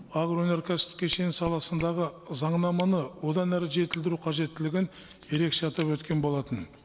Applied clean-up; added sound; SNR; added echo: neural mask model Resemble Enhance denoiser.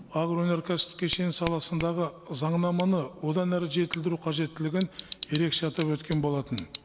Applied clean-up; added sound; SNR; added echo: none; Tick / Bicycle; 17 dB; none.